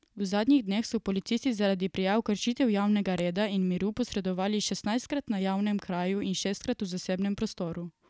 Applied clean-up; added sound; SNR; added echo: none; none; none; none.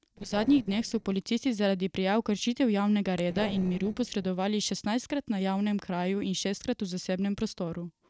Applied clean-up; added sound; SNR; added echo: neural separator model SepFormer DNS4.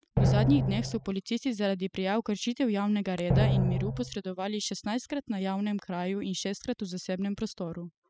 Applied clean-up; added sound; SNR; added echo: classical method spectral subtraction.